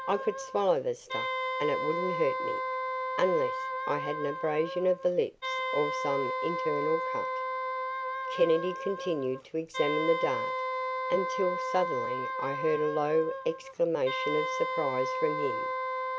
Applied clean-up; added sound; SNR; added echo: none; Wind instrument, woodwind instrument; 2 dB; none.